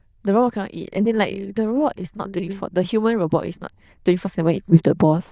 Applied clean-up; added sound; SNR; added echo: neural diffusion model UNIVERSE++.